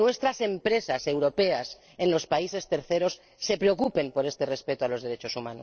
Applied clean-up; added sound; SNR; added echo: neural separator model SepFormer DNS4.